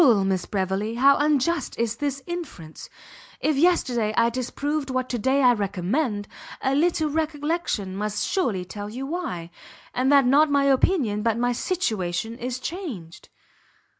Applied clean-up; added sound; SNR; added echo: none; none; none; none.